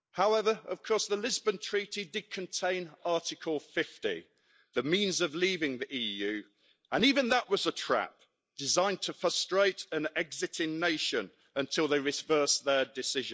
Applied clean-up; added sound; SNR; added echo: neural mask model Resemble Enhance denoiser.